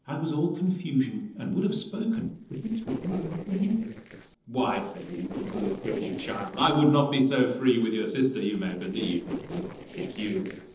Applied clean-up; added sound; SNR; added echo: neural separator model SepFormer DNS4.